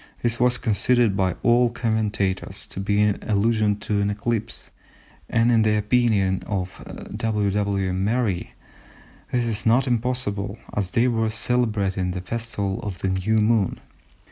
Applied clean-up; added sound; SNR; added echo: none; none; none; none.